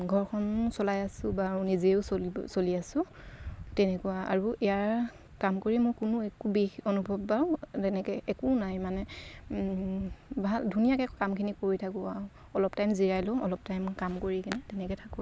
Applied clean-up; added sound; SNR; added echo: none; none; none; none.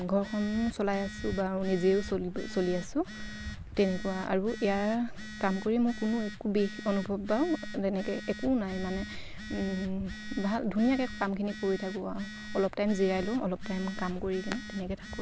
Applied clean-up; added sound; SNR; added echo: none; Telephone; 10 dB; none.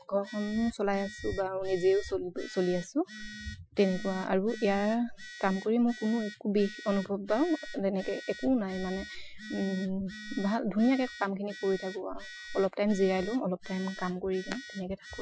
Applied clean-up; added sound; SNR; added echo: classical method Wiener filter.